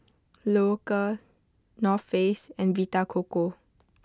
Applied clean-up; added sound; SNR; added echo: none; none; none; none.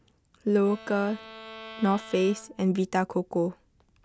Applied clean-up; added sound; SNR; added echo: none; Bowed string instrument; 19 dB; none.